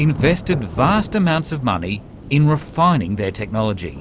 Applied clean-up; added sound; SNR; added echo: none; Thunder / Rain; 12 dB; none.